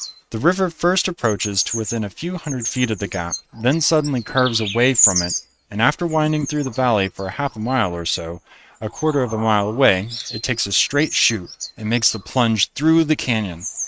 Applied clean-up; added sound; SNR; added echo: neural mask model RNNoise.